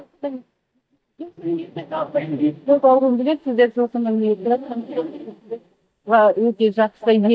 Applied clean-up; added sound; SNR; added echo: neural mask model DeepFilterNet 3.